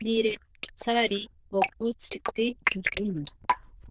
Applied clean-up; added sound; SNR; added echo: neural diffusion model UNIVERSE++.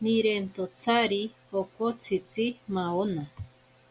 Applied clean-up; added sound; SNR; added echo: none; none; none; none.